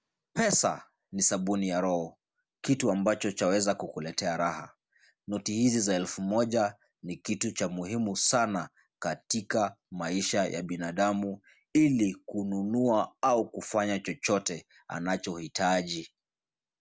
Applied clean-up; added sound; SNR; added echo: none; none; none; none.